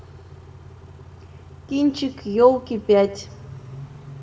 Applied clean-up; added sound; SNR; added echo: none; Idling / Accelerating, revving, vroom / Car; 17 dB; reverberation time 0.7 s.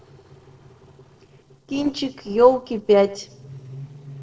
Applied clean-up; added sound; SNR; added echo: neural separator model SepFormer DNS4.